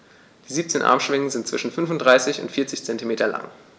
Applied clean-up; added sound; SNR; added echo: none; none; none; none.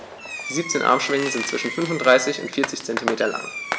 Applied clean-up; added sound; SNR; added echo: none; Fireworks; 7 dB; none.